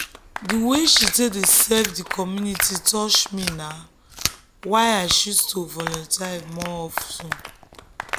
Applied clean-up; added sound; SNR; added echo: none; Applause + Chewing, mastication; 9 dB; none.